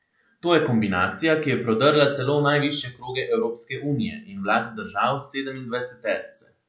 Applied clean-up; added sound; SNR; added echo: none; none; none; none.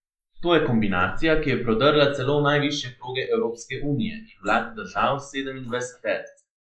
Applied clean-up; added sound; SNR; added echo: neural mask model Resemble Enhance denoiser.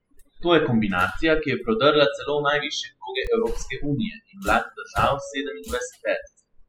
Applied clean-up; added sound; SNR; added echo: classical method spectral subtraction.